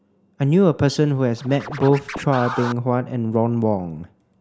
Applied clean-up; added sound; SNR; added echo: none; Scratching (performance technique); 11 dB; none.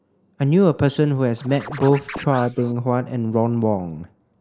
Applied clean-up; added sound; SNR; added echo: neural mask model Resemble Enhance denoiser.